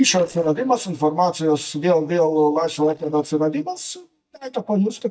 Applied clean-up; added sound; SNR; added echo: neural mask model DeepFilterNet 3.